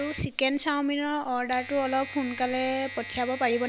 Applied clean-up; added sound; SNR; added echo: none; Domestic sounds, home sounds; 14 dB; none.